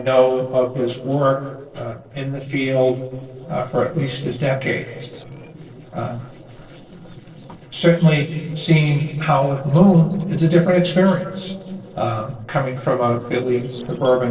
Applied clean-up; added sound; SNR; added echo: neural separator model SepFormer DNS4.